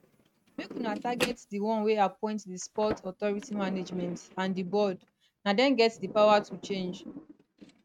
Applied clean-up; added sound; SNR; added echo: neural mask model RNNoise.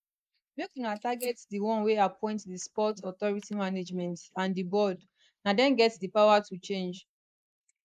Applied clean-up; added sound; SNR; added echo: neural mask model Resemble Enhance denoiser.